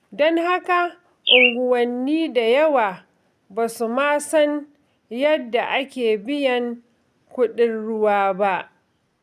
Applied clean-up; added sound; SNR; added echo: none; Bird; 0 dB; none.